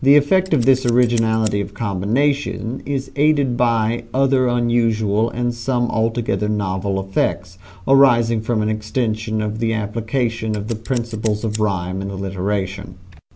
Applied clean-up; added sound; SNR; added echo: none; Scissors; 19 dB; none.